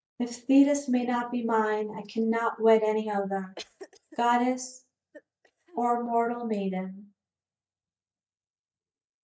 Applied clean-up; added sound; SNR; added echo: neural mask model DeepFilterNet 3.